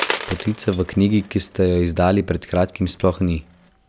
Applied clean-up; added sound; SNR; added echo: none; Coin (dropping); 12 dB; none.